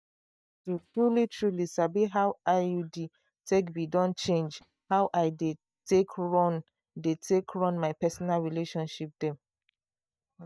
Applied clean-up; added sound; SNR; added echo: neural mask model DeepFilterNet 3.